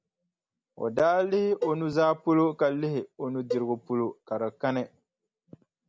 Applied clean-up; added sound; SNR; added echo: none; Cowbell; 10 dB; none.